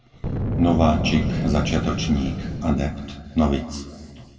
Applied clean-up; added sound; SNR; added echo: none; Boom; 3 dB; reverberation time 2.0 s.